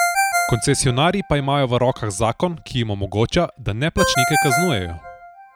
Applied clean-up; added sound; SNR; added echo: none; Ringtone; 4 dB; none.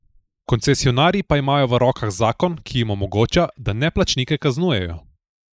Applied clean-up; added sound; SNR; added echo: neural mask model Resemble Enhance denoiser.